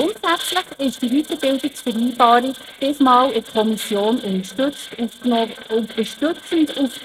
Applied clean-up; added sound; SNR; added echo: neural mask model RNNoise.